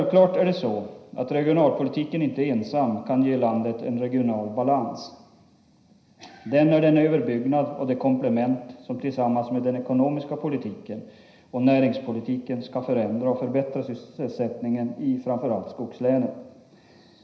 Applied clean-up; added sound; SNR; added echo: none; none; none; reverberation time 0.9 s.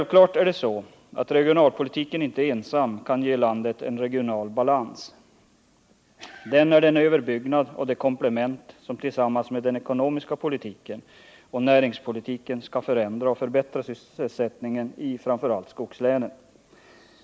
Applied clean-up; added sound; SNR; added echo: none; none; none; none.